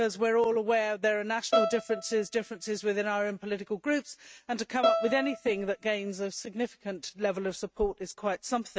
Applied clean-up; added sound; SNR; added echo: neural mask model RNNoise.